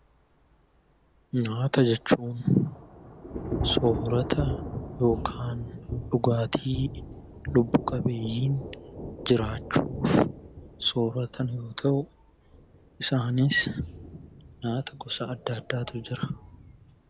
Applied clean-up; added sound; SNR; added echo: none; Thunder / Rain; 10 dB; none.